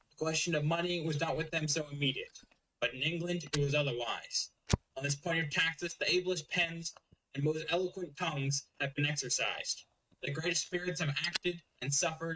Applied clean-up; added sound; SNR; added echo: neural mask model RNNoise.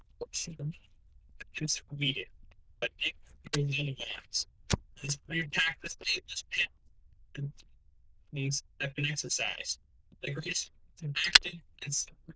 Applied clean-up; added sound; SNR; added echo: neural diffusion model UNIVERSE++.